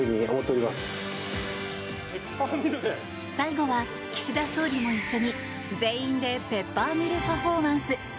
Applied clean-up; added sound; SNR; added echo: none; none; none; none.